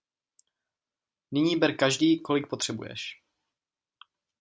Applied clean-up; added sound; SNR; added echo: none; none; none; none.